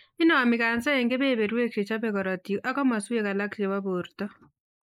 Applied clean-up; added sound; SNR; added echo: neural mask model Resemble Enhance denoiser.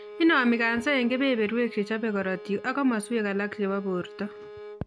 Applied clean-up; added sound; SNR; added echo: none; Bowed string instrument; 16 dB; none.